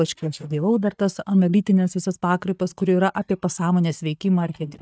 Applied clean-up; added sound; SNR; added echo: neural mask model DeepFilterNet 3.